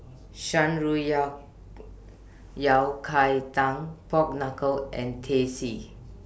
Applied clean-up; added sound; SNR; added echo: none; none; none; none.